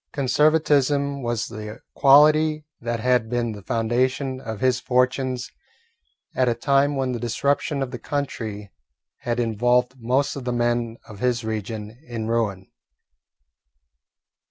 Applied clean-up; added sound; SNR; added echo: none; none; none; none.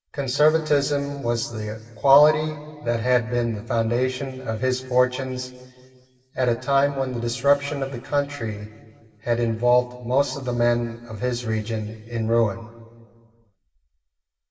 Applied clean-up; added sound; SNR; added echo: none; none; none; reverberation time 1.8 s.